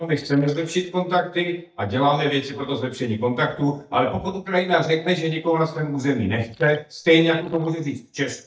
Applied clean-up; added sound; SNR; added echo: neural mask model DeepFilterNet 3.